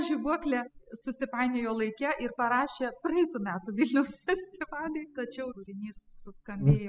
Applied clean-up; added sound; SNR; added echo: classical method spectral subtraction.